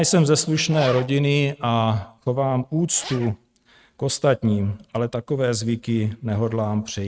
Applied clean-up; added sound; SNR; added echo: neural mask model RNNoise.